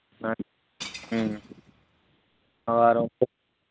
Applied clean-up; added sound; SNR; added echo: none; Shatter / Crushing; 17 dB; none.